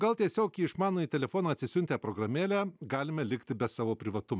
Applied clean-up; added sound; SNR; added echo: none; none; none; none.